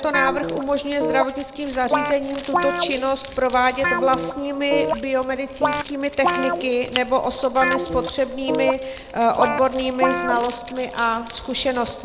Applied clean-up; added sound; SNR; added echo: none; Keys jangling + Guitar; 3 dB; none.